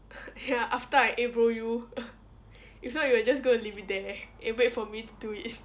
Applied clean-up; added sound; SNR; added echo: none; none; none; none.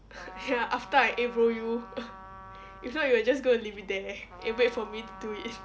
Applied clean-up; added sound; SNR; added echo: none; Trumpet; 17 dB; none.